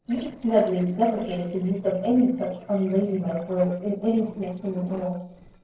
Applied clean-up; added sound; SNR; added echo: neural separator model SepFormer DNS4.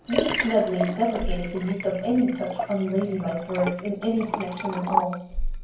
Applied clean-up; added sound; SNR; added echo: none; Liquid; 4 dB; reverberation time 0.9 s.